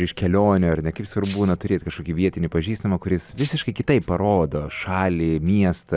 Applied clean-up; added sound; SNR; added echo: none; Rattle (instrument); 20 dB; none.